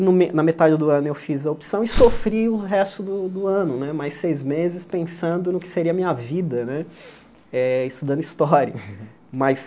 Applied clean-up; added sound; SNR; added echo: none; Slam; 3 dB; none.